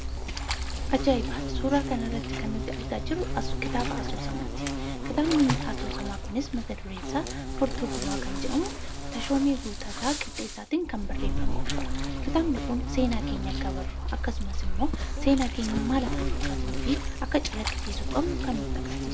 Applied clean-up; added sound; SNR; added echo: none; Insect; -1 dB; reverberation time 0.5 s.